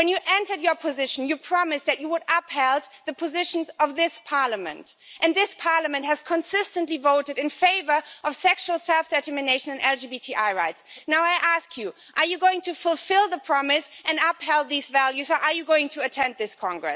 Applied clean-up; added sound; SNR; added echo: none; none; none; none.